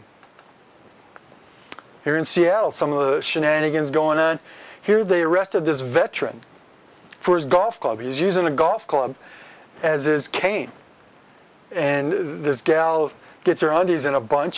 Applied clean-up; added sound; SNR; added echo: none; none; none; none.